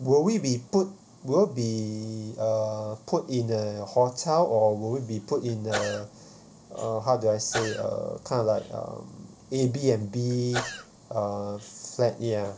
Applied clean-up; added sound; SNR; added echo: none; Sneeze / Cough; 12 dB; none.